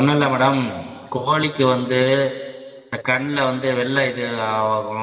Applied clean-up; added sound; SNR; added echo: none; none; none; reverberation time 2.3 s.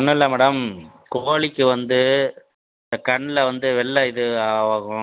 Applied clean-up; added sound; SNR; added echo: none; none; none; none.